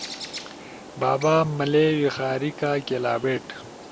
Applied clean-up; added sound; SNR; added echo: none; Bird; 15 dB; none.